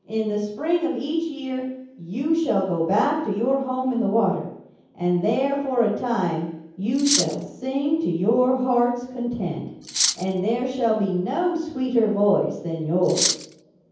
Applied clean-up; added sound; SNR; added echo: none; Cutlery, silverware; 2 dB; reverberation time 0.9 s.